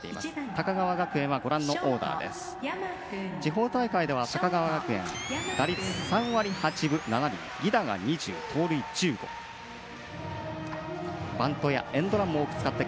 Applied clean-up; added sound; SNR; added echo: none; Camera; 14 dB; none.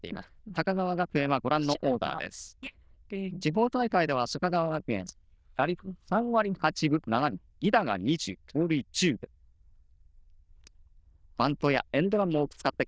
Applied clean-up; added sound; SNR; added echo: neural diffusion model UNIVERSE++.